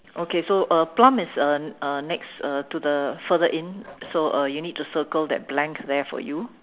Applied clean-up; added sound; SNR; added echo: none; none; none; none.